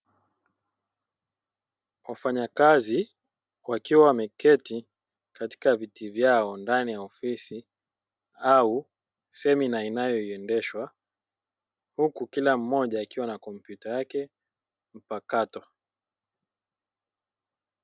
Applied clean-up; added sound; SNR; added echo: none; none; none; none.